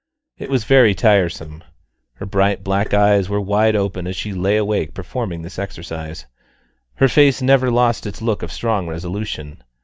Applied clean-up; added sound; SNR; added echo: neural mask model DeepFilterNet 3.